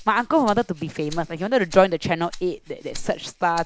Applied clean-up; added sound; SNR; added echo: none; Rattle (instrument); 15 dB; none.